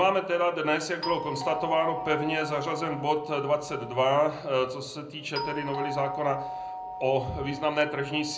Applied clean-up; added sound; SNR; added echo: none; Doorbell; 10 dB; reverberation time 0.5 s.